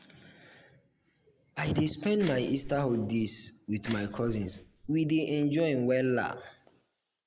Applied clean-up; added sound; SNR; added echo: neural mask model Resemble Enhance denoiser.